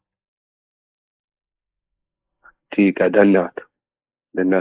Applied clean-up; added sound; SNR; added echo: neural mask model Resemble Enhance denoiser.